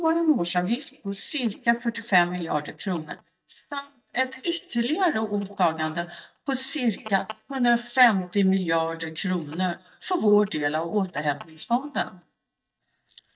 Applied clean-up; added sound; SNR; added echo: neural mask model DeepFilterNet 3.